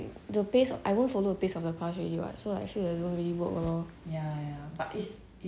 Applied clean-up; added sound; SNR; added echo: none; none; none; none.